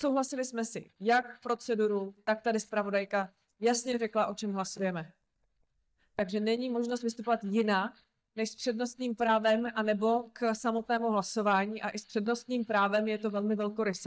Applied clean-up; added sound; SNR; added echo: neural mask model DeepFilterNet 3.